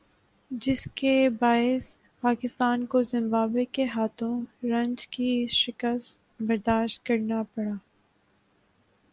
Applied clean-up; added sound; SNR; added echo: none; none; none; none.